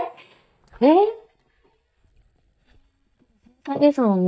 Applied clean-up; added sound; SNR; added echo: neural mask model DeepFilterNet 3.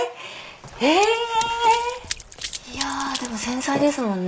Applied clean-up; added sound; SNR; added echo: none; Run; 13 dB; none.